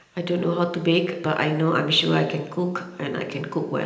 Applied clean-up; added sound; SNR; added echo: none; none; none; reverberation time 0.9 s.